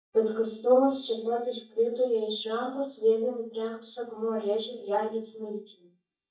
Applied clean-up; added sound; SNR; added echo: neural mask model DeepFilterNet 3.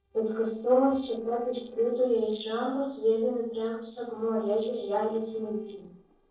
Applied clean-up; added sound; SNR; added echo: neural separator model SepFormer DNS4.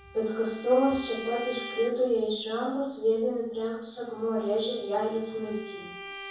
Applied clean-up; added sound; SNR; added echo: none; Bowed string instrument; 16 dB; reverberation time 0.7 s.